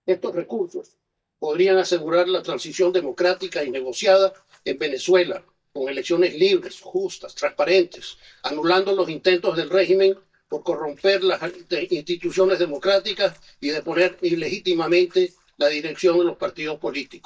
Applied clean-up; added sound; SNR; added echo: neural mask model DeepFilterNet 3.